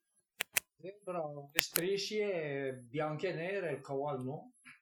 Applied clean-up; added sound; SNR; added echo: classical method Wiener filter.